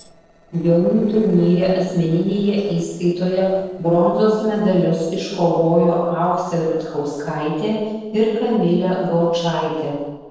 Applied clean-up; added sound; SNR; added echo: neural separator model SepFormer DNS4.